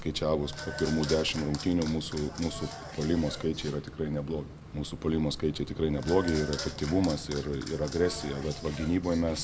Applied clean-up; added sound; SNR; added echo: none; Applause / Clapping; 12 dB; none.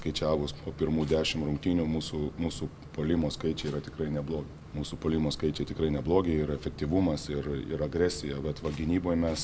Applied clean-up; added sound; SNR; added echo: none; none; none; none.